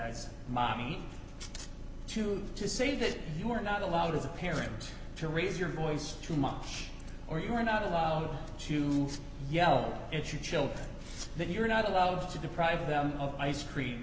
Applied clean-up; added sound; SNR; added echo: none; none; none; none.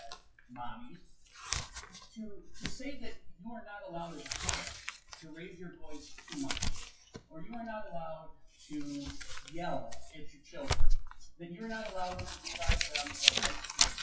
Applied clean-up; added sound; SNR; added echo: classical method WPE with log-MMSE.